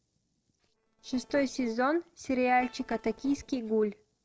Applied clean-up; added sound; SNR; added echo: neural separator model SepFormer DNS4.